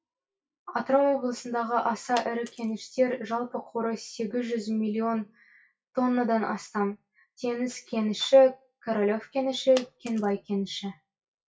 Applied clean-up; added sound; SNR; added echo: classical method WPE with log-MMSE.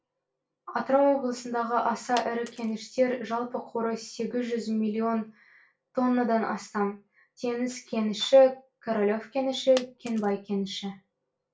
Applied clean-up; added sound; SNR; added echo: none; Coin (dropping); 18 dB; reverberation time 0.2 s.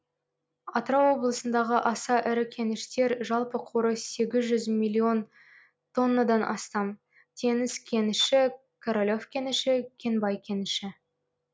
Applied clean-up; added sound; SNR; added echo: none; none; none; none.